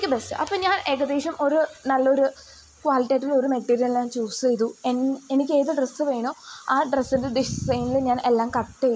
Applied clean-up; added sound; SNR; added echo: none; none; none; none.